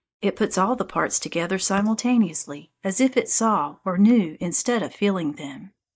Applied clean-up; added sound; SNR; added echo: neural mask model DeepFilterNet 3.